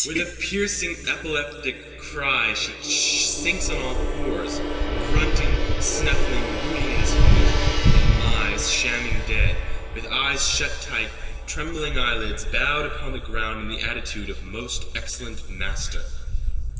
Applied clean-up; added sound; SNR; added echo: none; Gong; 12 dB; reverberation time 2.3 s.